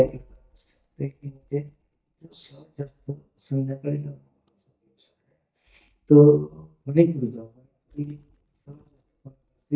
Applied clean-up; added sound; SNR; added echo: neural mask model DeepFilterNet 3.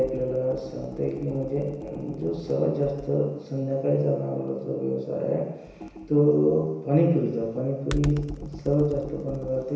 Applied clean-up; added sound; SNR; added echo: none; Computer keyboard; 15 dB; reverberation time 1.0 s.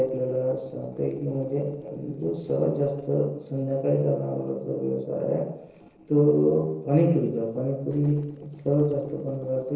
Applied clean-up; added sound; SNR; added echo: neural separator model SepFormer DNS4.